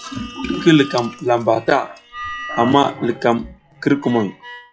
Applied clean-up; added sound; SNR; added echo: classical method log-MMSE.